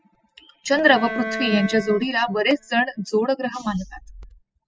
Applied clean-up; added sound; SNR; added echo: classical method spectral subtraction.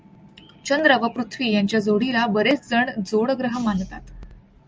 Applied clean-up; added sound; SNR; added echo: none; none; none; none.